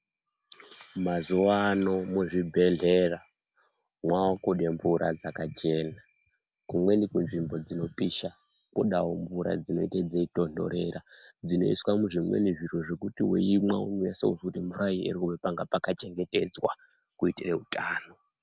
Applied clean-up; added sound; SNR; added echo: none; none; none; none.